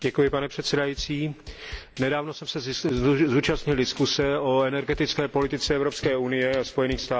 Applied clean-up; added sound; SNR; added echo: none; Drum / Drum kit; 18 dB; none.